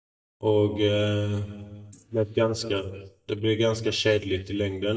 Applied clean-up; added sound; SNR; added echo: neural mask model DeepFilterNet 3.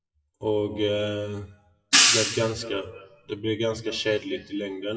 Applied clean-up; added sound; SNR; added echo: classical method WPE with log-MMSE.